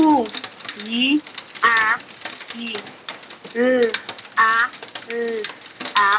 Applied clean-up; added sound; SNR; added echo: none; Rain; 13 dB; reverberation time 0.3 s.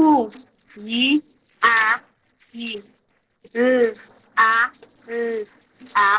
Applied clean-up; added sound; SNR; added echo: neural separator model SepFormer DNS4.